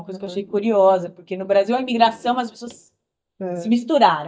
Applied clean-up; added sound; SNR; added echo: neural mask model DeepFilterNet 3.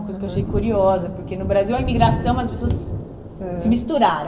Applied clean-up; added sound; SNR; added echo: none; Thunder; 4 dB; reverberation time 1.5 s.